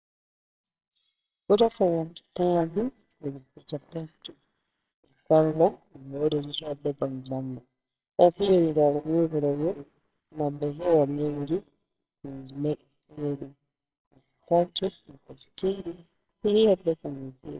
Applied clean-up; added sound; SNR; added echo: neural separator model SepFormer WHAMR!.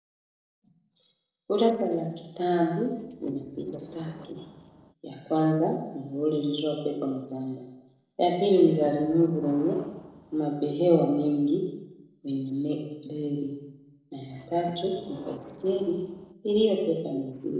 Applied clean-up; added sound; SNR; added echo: neural separator model SepFormer DNS4.